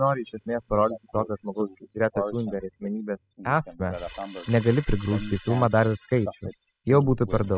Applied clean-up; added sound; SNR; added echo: classical method spectral subtraction.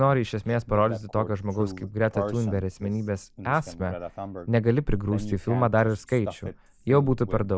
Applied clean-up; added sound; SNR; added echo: none; none; none; none.